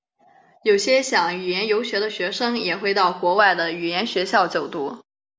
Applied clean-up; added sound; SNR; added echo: none; none; none; none.